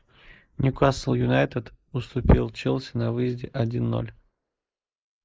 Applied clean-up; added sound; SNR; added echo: neural mask model Resemble Enhance denoiser.